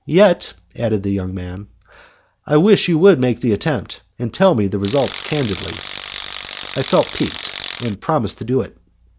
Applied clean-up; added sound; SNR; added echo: none; Tools; 12 dB; none.